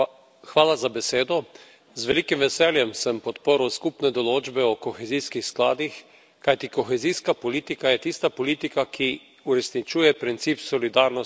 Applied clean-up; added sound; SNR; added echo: none; none; none; none.